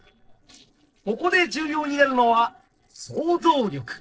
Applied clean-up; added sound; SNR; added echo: neural separator model SepFormer DNS4.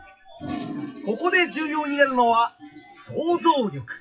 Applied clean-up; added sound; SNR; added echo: classical method WPE with log-MMSE.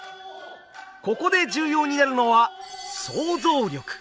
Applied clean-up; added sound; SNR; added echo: none; none; none; none.